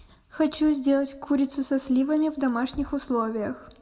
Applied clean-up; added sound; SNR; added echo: none; none; none; reverberation time 1.0 s.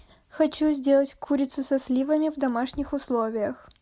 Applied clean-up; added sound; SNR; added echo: none; none; none; none.